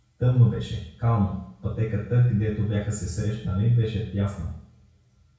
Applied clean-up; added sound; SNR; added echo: none; none; none; reverberation time 0.6 s.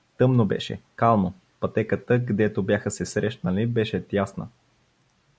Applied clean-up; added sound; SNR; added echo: none; none; none; none.